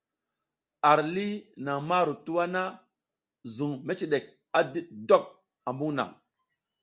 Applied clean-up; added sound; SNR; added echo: none; none; none; none.